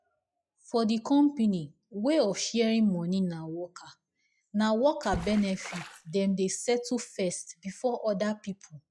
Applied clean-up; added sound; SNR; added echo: classical method log-MMSE.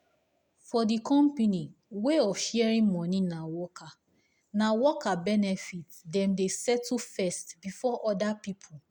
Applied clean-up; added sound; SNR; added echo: none; none; none; none.